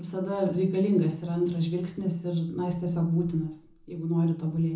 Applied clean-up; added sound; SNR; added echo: none; none; none; reverberation time 0.6 s.